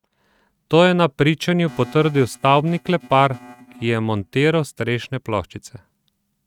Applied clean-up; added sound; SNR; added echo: neural mask model RNNoise.